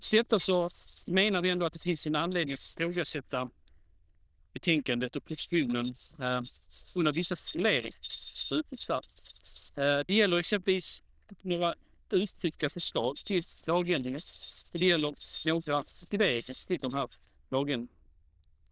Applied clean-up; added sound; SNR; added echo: neural diffusion model UNIVERSE++.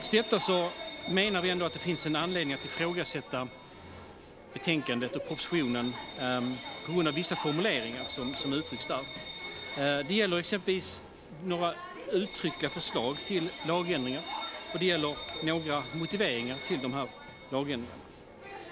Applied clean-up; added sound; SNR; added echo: none; Bell; 5 dB; none.